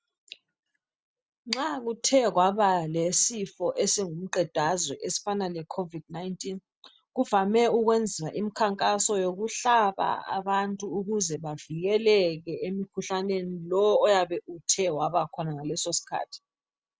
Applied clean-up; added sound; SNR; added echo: none; none; none; none.